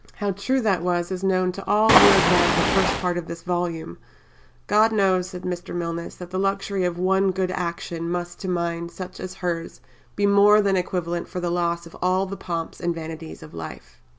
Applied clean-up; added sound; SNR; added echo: none; Waves, surf; -5 dB; none.